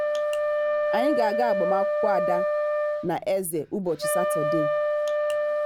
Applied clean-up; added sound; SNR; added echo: none; Wind instrument, woodwind instrument; -4 dB; none.